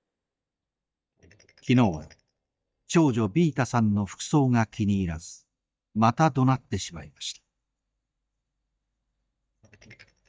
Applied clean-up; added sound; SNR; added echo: neural mask model DeepFilterNet 3.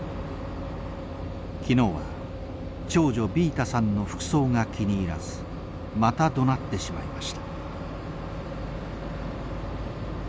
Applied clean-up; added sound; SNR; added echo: none; none; none; none.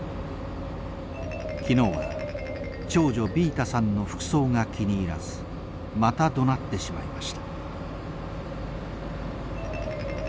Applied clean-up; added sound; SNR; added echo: none; Marimba, xylophone; 14 dB; none.